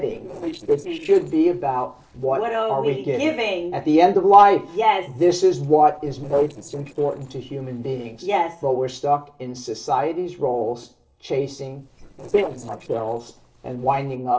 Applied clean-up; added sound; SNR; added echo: neural separator model SepFormer DNS4.